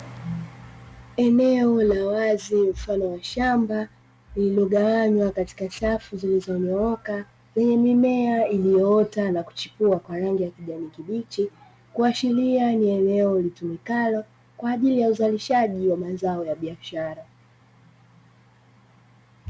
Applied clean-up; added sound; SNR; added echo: none; none; none; none.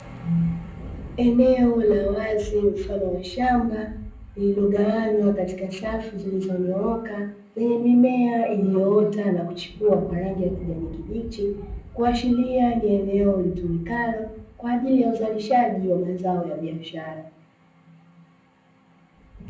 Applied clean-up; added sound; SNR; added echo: none; Thunder; 18 dB; reverberation time 0.6 s.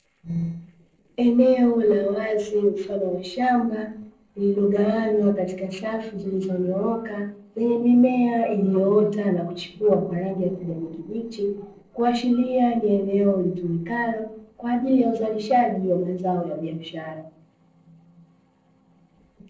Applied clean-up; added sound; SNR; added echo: neural separator model SepFormer DNS4.